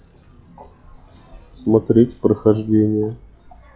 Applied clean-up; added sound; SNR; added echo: classical method log-MMSE.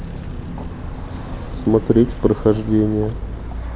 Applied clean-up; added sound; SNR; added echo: none; Walk, footsteps; 8 dB; none.